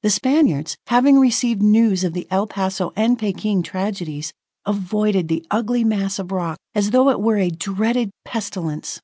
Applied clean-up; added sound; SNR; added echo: none; none; none; none.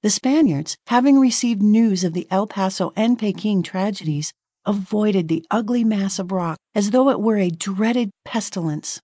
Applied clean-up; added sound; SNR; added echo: neural mask model Resemble Enhance denoiser.